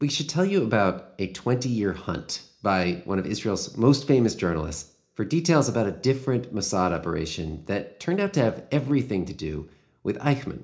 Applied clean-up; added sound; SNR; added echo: none; none; none; reverberation time 0.4 s.